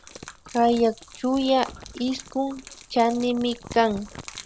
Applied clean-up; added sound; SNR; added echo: none; Gurgling / Liquid + Crumpling, crinkling; 18 dB; none.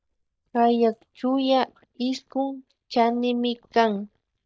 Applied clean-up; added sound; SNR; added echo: neural mask model DeepFilterNet 3.